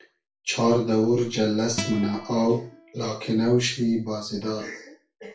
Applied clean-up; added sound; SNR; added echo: none; Acoustic guitar; 15 dB; reverberation time 0.3 s.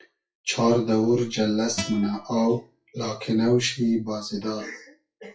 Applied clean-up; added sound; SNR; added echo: classical method WPE with log-MMSE.